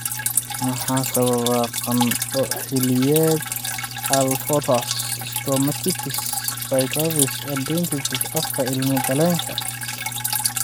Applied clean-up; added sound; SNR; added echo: none; Drip; 3 dB; none.